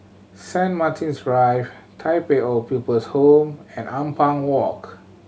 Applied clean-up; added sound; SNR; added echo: none; none; none; none.